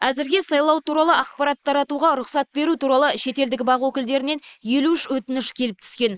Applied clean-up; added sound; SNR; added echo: neural mask model Resemble Enhance denoiser.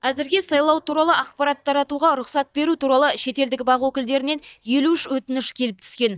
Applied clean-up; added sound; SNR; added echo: neural mask model DeepFilterNet 3.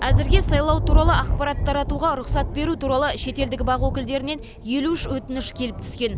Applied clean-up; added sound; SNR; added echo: none; Thunder; -1 dB; none.